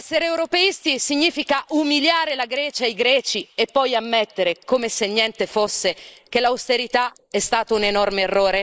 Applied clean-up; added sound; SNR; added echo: neural mask model Resemble Enhance denoiser.